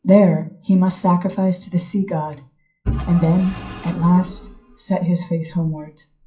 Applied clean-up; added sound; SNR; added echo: classical method WPE with log-MMSE.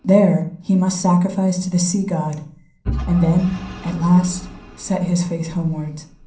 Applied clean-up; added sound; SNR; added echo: none; Engine / Vehicle; 14 dB; reverberation time 0.6 s.